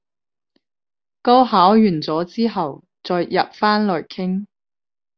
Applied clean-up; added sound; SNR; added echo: none; none; none; none.